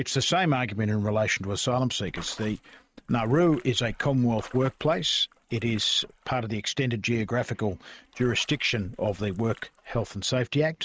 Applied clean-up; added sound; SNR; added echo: neural mask model RNNoise.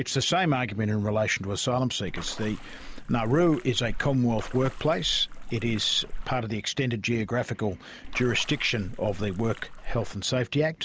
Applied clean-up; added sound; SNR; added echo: none; Splash, splatter; 8 dB; none.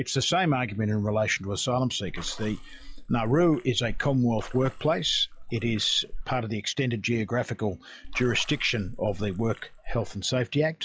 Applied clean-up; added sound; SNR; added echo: classical method log-MMSE.